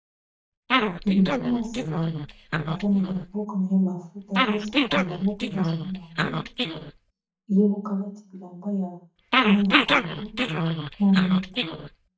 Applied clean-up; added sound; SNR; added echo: neural mask model DeepFilterNet 3.